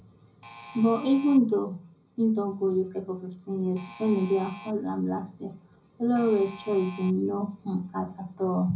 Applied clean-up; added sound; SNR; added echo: none; Alarm; 18 dB; reverberation time 0.4 s.